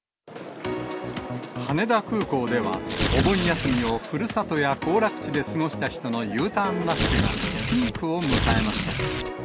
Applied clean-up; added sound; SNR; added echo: none; Tearing; 0 dB; none.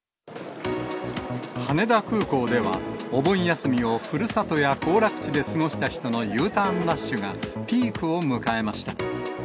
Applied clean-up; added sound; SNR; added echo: none; none; none; none.